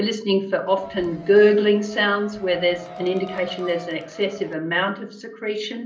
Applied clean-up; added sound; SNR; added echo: none; Crowd; 17 dB; reverberation time 0.5 s.